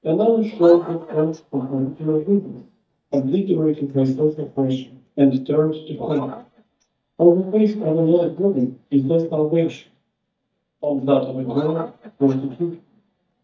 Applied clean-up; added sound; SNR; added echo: neural mask model DeepFilterNet 3.